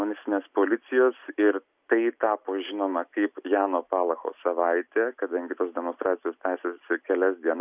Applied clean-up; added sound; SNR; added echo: none; none; none; none.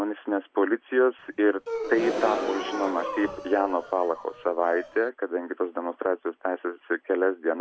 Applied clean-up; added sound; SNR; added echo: none; Gasp; 7 dB; none.